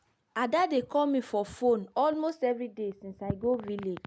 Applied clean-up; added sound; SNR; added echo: none; none; none; none.